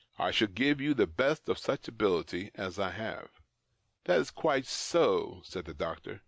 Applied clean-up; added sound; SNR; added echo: none; none; none; none.